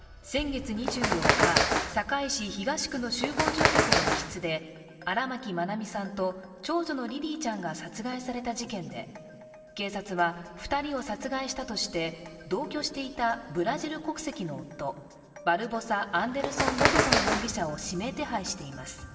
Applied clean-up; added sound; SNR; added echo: none; Bird; -4 dB; reverberation time 2.4 s.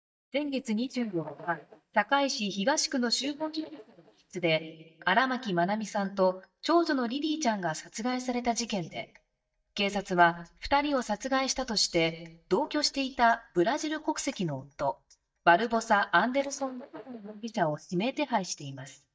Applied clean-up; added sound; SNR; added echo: neural mask model DeepFilterNet 3.